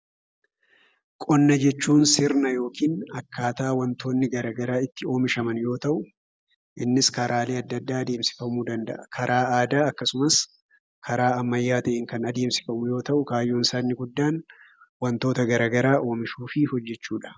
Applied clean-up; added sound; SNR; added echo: none; none; none; none.